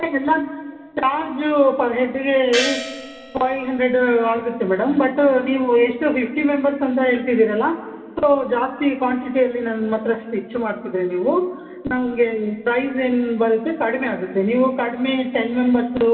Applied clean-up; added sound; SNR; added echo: none; Gong; 9 dB; reverberation time 2.6 s.